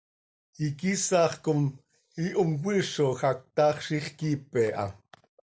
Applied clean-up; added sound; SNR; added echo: none; none; none; none.